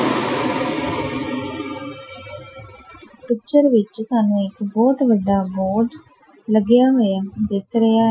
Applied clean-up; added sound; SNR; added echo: classical method Wiener filter.